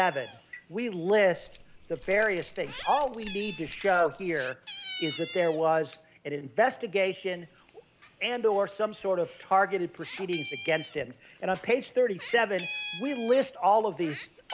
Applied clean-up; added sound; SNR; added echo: none; Keys jangling + Meow; 14 dB; none.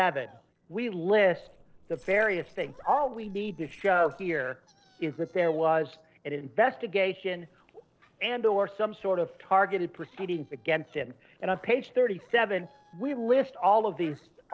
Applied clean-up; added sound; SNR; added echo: neural separator model SepFormer DNS4.